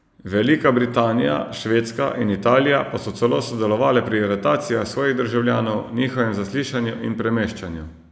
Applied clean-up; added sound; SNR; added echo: none; none; none; none.